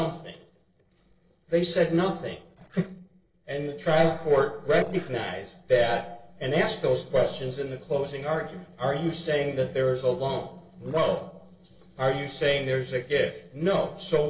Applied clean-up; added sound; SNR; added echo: neural separator model SepFormer DNS4.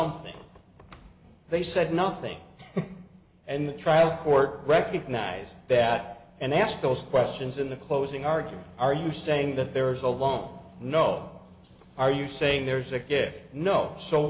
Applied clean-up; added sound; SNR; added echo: none; none; none; none.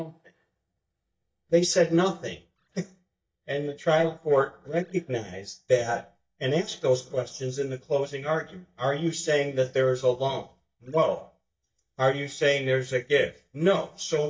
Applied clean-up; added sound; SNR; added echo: neural mask model DeepFilterNet 3.